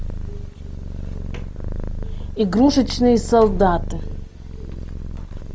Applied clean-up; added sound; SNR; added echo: none; Purr; 6 dB; none.